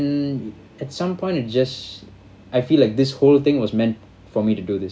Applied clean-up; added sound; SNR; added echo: none; none; none; none.